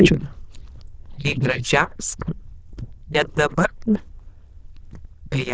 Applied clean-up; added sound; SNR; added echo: neural diffusion model UNIVERSE++.